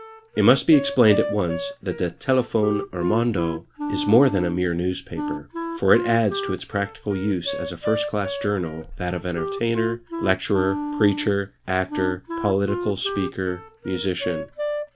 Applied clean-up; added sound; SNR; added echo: none; Wind instrument, woodwind instrument; 7 dB; none.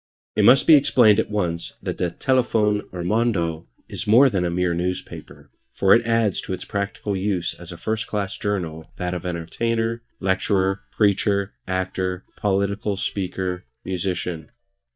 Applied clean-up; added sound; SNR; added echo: neural mask model DeepFilterNet 3.